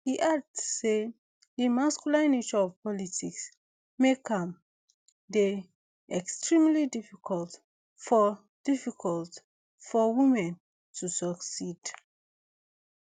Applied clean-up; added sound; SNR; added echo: none; none; none; none.